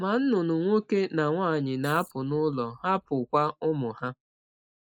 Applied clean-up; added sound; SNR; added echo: neural mask model Resemble Enhance denoiser.